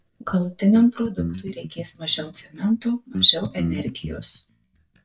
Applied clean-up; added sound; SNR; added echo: neural mask model DeepFilterNet 3.